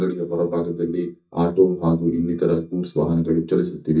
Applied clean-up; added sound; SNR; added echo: neural mask model DeepFilterNet 3.